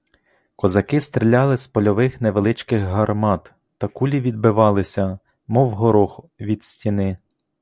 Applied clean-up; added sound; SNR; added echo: none; none; none; none.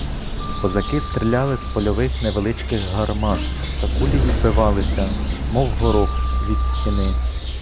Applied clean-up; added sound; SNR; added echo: none; Bird vocalization, bird call, bird song + Sliding door; -1 dB; none.